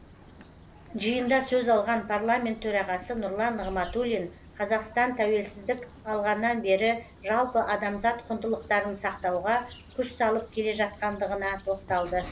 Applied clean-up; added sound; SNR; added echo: none; Bird vocalization, bird call, bird song; 19 dB; none.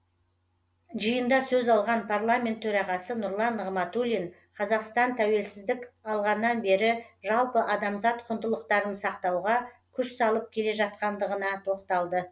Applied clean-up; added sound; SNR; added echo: none; none; none; none.